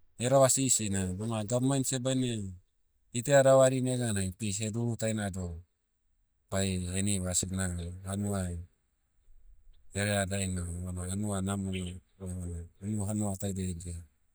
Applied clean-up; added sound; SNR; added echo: neural mask model DeepFilterNet 3.